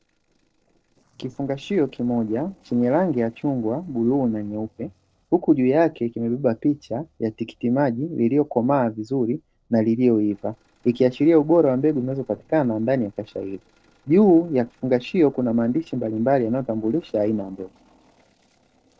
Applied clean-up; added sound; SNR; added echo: neural separator model SepFormer DNS4.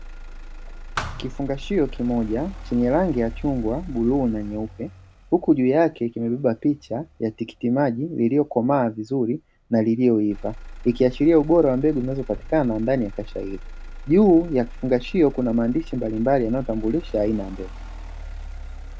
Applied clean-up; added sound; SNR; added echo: none; Motor vehicle (road) + Thump, thud; 13 dB; none.